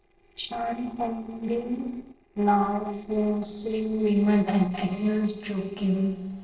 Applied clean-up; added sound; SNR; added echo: neural separator model SepFormer DNS4.